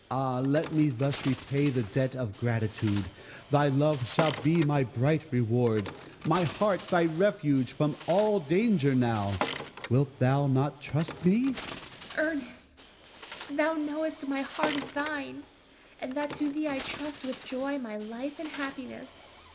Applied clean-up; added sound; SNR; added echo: none; Bird; 13 dB; reverberation time 1.3 s.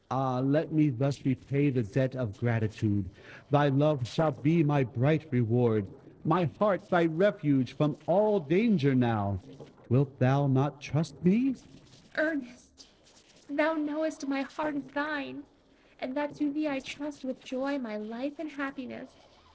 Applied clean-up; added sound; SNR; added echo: neural separator model SepFormer DNS4.